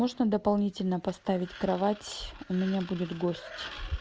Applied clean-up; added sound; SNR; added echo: none; none; none; none.